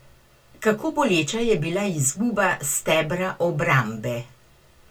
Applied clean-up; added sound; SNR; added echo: none; none; none; reverberation time 0.1 s.